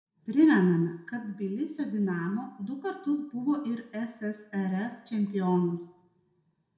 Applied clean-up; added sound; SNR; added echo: none; none; none; reverberation time 0.6 s.